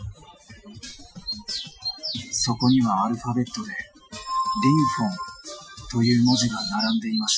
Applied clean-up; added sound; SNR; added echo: classical method Wiener filter.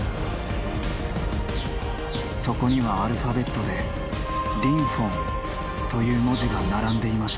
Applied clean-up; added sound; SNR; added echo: none; Bird vocalization, bird call, bird song; 16 dB; none.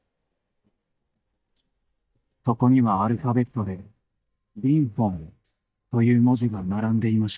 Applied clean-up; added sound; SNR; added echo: neural mask model DeepFilterNet 3.